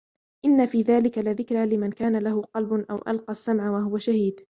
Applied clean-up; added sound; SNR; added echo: none; none; none; none.